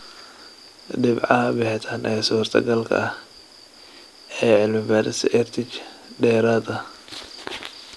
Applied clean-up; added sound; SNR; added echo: none; none; none; none.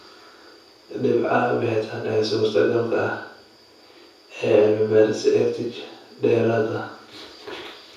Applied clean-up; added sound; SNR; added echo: none; none; none; reverberation time 0.6 s.